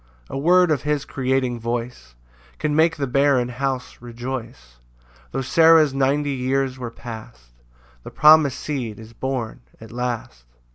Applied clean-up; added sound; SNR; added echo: none; none; none; none.